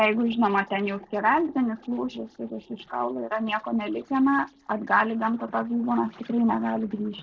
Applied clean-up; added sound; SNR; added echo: neural separator model SepFormer DNS4.